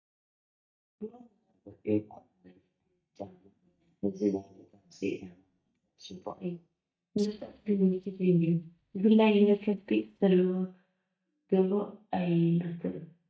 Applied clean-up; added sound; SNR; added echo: neural mask model DeepFilterNet 3.